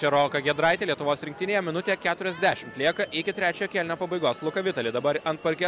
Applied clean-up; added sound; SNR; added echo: none; none; none; none.